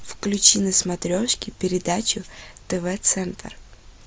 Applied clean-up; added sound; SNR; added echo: none; none; none; none.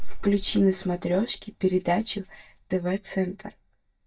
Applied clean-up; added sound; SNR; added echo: neural mask model DeepFilterNet 3.